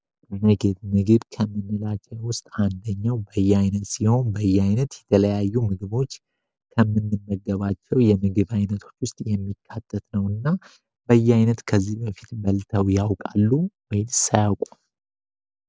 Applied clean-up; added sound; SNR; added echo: none; none; none; none.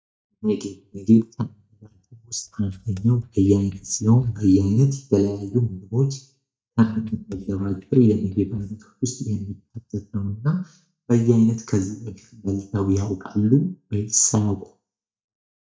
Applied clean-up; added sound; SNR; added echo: neural mask model DeepFilterNet 3.